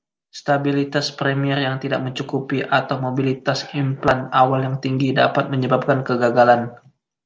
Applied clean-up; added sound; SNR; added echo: none; none; none; none.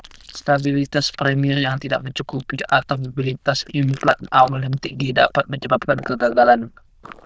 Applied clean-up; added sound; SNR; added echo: neural diffusion model UNIVERSE++.